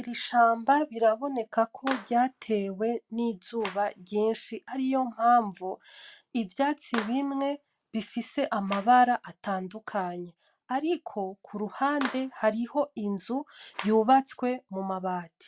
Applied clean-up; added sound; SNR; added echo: none; Clapping; 18 dB; none.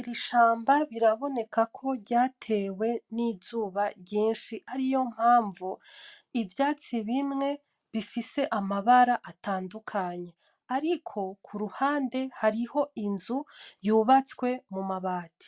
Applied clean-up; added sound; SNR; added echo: none; none; none; none.